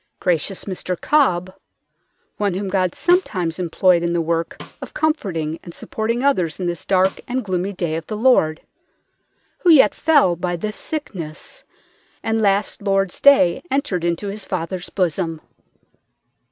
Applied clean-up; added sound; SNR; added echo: none; Snare drum; 20 dB; none.